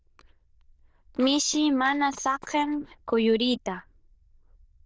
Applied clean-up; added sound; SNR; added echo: neural diffusion model UNIVERSE++.